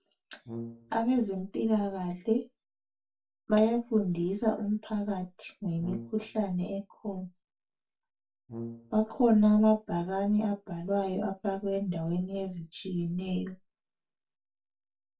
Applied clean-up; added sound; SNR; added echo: none; Brass instrument; 12 dB; reverberation time 0.2 s.